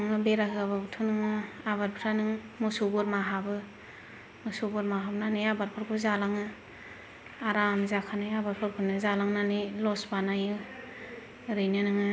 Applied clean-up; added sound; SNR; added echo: none; none; none; none.